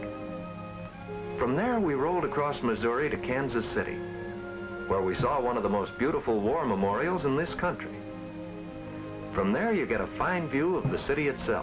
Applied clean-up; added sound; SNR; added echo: none; Drum; 18 dB; none.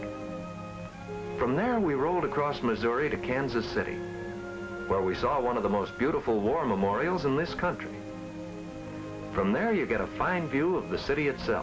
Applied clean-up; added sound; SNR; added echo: none; none; none; none.